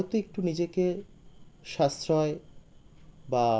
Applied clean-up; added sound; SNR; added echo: none; none; none; none.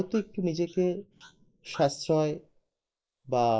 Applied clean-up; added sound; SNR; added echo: neural mask model Resemble Enhance denoiser.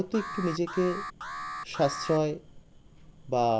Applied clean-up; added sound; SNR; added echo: none; Alarm; 10 dB; none.